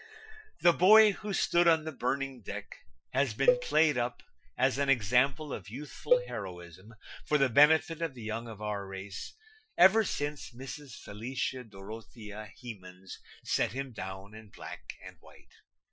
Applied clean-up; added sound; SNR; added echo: classical method Wiener filter.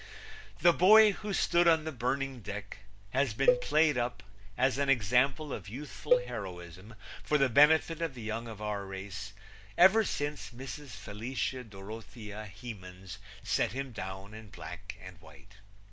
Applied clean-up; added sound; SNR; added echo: none; Cowbell; 3 dB; none.